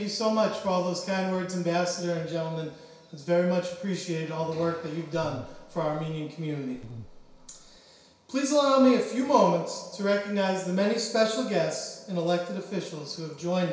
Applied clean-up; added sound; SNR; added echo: none; Buzz; 17 dB; reverberation time 0.6 s.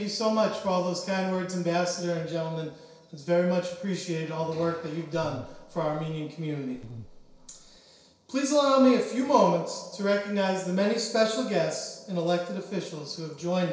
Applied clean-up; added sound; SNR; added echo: neural separator model SepFormer DNS4.